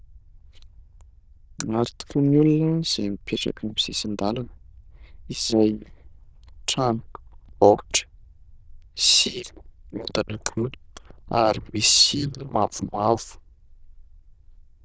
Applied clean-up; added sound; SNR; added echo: neural diffusion model UNIVERSE++.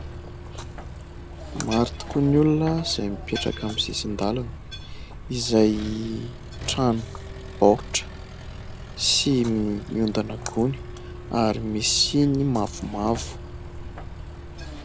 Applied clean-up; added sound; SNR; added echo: none; Splash, splatter + Accelerating, revving, vroom; 11 dB; none.